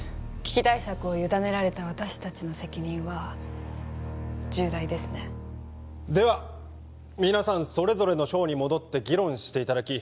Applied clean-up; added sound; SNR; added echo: none; none; none; none.